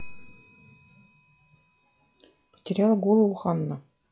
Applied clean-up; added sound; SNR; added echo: classical method log-MMSE.